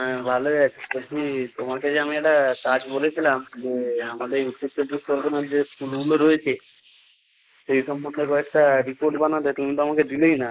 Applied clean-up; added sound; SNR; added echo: neural mask model Resemble Enhance denoiser.